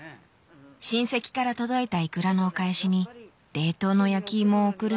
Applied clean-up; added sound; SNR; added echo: none; none; none; none.